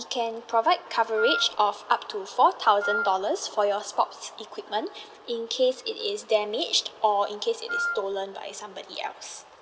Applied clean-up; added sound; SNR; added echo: none; Wind instrument, woodwind instrument; 4 dB; none.